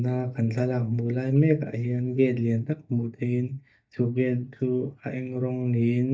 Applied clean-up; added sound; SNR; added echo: neural mask model DeepFilterNet 3.